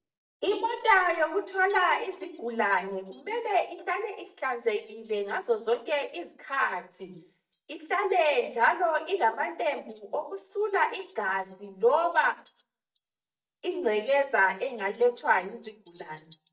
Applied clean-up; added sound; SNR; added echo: neural mask model DeepFilterNet 3.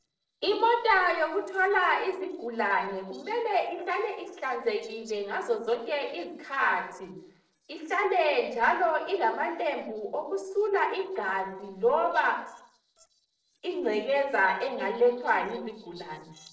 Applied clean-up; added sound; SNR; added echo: neural separator model SepFormer DNS4.